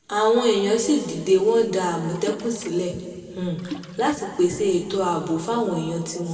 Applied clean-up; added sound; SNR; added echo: none; Splash, splatter; 18 dB; reverberation time 2.3 s.